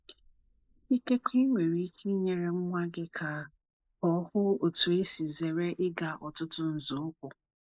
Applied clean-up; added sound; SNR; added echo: neural mask model Resemble Enhance denoiser.